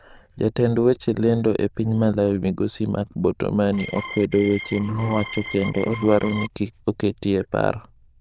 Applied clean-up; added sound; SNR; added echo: neural diffusion model UNIVERSE++.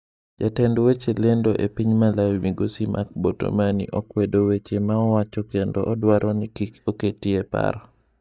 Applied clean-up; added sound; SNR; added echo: neural mask model DeepFilterNet 3.